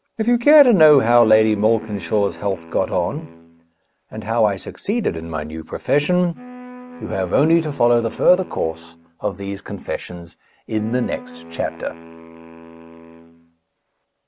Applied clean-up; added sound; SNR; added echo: none; Wind instrument, woodwind instrument; 19 dB; none.